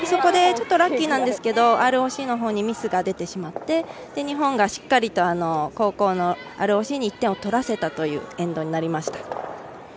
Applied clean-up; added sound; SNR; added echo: none; none; none; none.